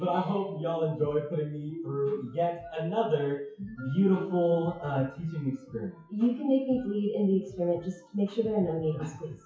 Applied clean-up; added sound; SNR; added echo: classical method WPE with log-MMSE.